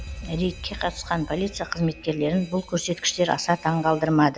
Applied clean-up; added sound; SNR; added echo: none; Alarm; 16 dB; none.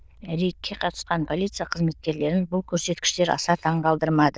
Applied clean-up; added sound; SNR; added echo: neural diffusion model UNIVERSE++.